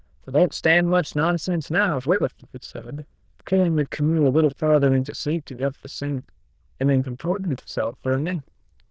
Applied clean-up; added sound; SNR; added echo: neural diffusion model UNIVERSE++.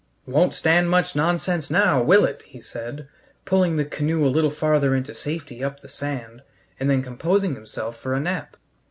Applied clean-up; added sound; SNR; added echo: none; none; none; none.